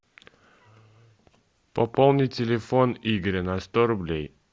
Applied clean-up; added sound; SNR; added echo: none; none; none; none.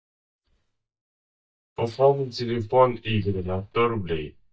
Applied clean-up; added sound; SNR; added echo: neural mask model DeepFilterNet 3.